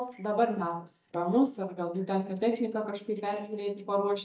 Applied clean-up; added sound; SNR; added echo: neural mask model DeepFilterNet 3.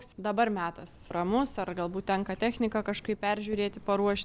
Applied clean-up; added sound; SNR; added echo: none; none; none; none.